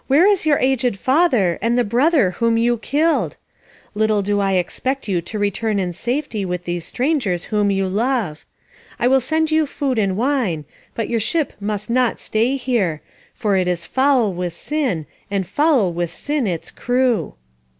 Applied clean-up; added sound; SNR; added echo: none; none; none; none.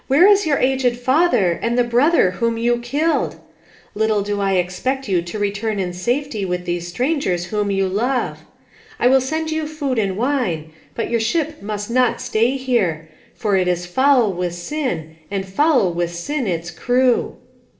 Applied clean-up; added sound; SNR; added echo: none; none; none; reverberation time 0.5 s.